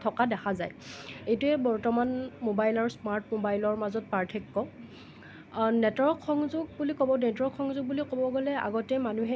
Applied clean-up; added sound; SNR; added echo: none; none; none; none.